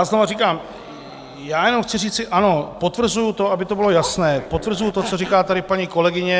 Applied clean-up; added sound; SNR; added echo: none; Zipper (clothing); 14 dB; none.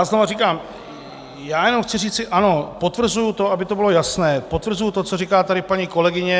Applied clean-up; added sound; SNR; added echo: none; none; none; none.